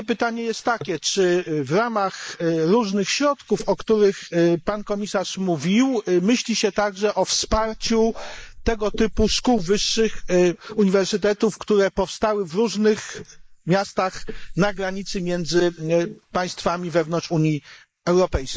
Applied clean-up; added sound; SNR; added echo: neural mask model Resemble Enhance denoiser.